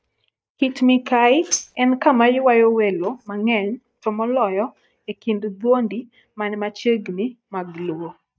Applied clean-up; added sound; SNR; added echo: neural mask model DeepFilterNet 3.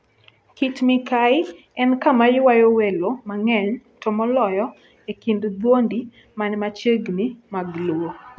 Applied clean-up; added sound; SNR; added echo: none; none; none; none.